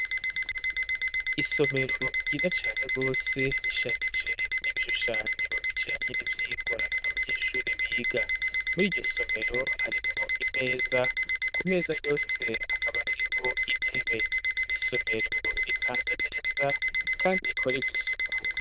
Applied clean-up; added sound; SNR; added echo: neural diffusion model UNIVERSE++.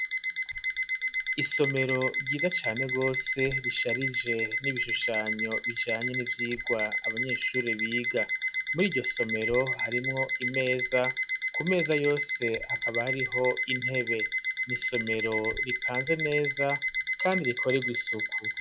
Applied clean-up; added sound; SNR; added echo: classical method log-MMSE.